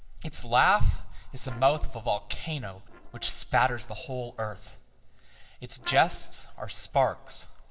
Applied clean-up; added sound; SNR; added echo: neural separator model SepFormer DNS4.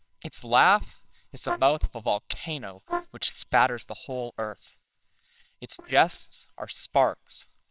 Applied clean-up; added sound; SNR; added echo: neural separator model SepFormer WHAMR!.